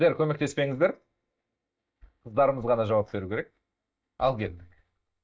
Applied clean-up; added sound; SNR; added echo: neural mask model DeepFilterNet 3.